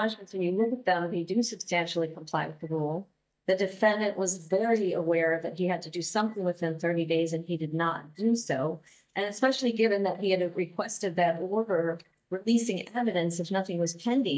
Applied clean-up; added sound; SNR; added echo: neural mask model DeepFilterNet 3.